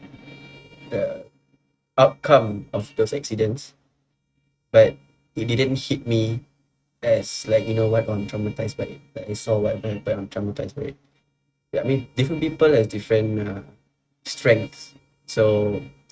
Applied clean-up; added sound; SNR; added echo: neural mask model RNNoise.